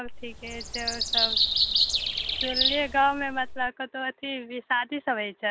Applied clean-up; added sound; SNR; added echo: none; Bird vocalization, bird call, bird song; -3 dB; none.